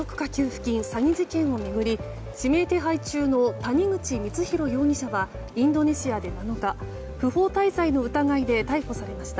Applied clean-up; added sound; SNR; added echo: none; none; none; none.